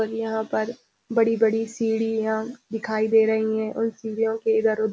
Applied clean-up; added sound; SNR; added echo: none; none; none; none.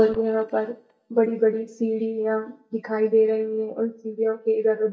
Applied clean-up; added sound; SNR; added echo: neural mask model DeepFilterNet 3.